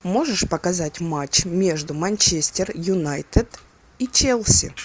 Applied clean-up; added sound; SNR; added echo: none; none; none; none.